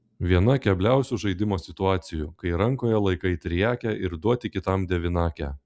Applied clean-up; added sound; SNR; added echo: none; none; none; none.